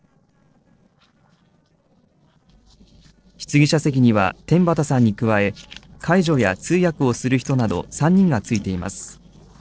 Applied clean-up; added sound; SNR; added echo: neural separator model SepFormer DNS4.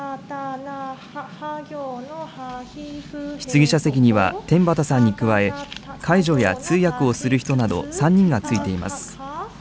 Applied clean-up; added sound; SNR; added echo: none; Chewing, mastication; 18 dB; none.